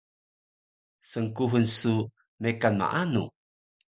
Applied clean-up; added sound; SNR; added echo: none; none; none; none.